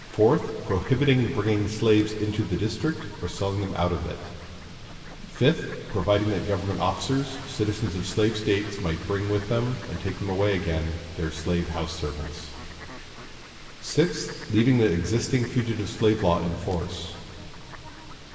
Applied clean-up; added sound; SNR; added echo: none; Fowl; 17 dB; reverberation time 2.8 s.